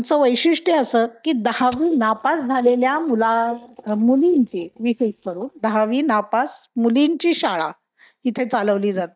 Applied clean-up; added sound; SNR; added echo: neural mask model DeepFilterNet 3.